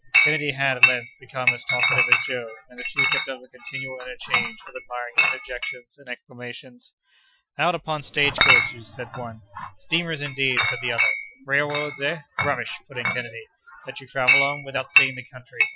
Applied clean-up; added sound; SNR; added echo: classical method Wiener filter.